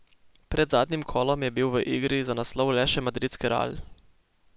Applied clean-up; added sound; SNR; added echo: none; none; none; none.